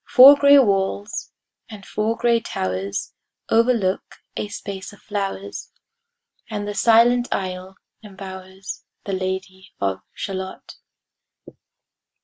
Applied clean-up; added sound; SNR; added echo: none; none; none; none.